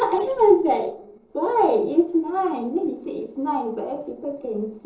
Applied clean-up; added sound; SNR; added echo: neural separator model SepFormer DNS4.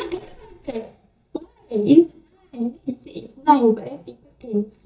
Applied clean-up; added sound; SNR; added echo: neural mask model DeepFilterNet 3.